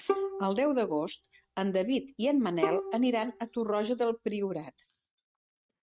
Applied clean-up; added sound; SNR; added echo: neural mask model RNNoise.